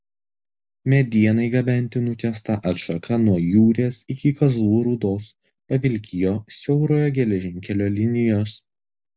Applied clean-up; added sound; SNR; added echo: none; none; none; none.